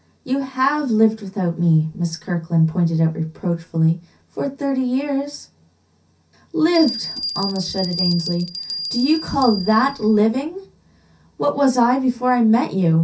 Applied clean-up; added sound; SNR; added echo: none; Bell; 8 dB; reverberation time 0.3 s.